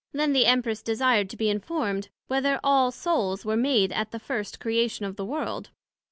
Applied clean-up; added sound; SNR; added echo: none; none; none; none.